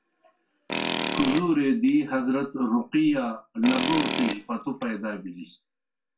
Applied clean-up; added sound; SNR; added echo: none; Tools; 3 dB; reverberation time 0.2 s.